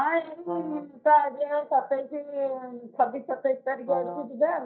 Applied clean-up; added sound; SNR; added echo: neural mask model DeepFilterNet 3.